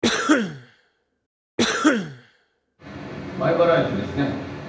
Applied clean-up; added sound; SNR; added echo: none; Cough; -3 dB; reverberation time 0.9 s.